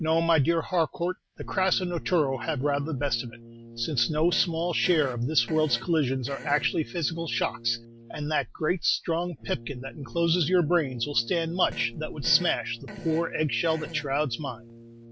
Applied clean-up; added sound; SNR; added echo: none; Fart + Brass instrument; 17 dB; none.